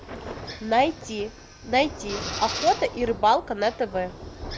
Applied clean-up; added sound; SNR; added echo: none; Thunder / Rain + Drill; 10 dB; none.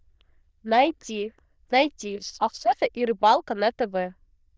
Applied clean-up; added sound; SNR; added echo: neural diffusion model UNIVERSE++.